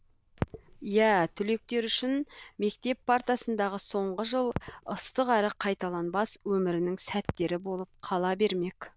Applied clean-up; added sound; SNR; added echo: neural diffusion model UNIVERSE++.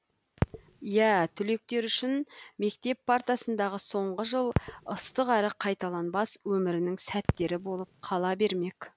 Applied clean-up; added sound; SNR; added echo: none; Crackle; 9 dB; none.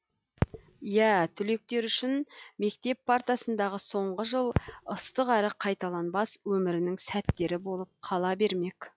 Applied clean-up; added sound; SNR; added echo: classical method log-MMSE.